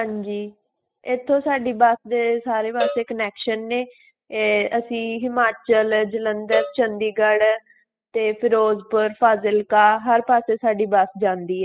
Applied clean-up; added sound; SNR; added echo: classical method spectral subtraction.